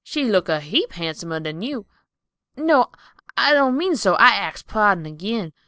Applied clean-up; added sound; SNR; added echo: neural separator model SepFormer DNS4.